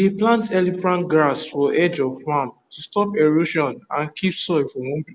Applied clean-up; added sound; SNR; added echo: none; none; none; none.